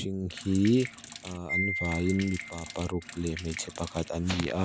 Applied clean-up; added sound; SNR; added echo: none; Sink (filling or washing) + Wind chime; 9 dB; none.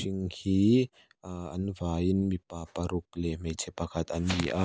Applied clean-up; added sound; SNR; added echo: none; none; none; none.